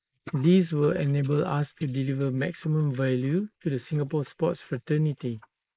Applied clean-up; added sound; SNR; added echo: neural mask model Resemble Enhance denoiser.